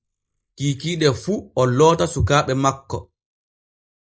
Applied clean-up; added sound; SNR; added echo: neural mask model Resemble Enhance denoiser.